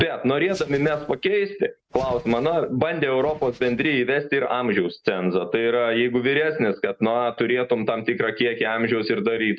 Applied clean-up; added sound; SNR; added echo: neural mask model RNNoise.